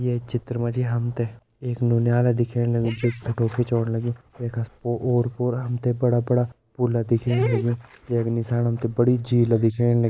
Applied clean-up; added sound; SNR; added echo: neural mask model Resemble Enhance denoiser.